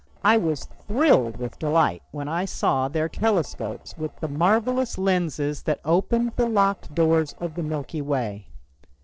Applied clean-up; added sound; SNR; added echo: neural separator model SepFormer DNS4.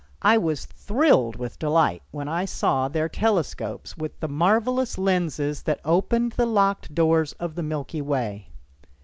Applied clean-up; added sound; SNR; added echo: none; none; none; none.